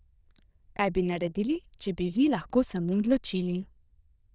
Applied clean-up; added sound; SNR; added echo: neural diffusion model UNIVERSE++.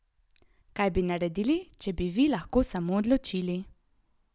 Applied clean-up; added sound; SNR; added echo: none; none; none; none.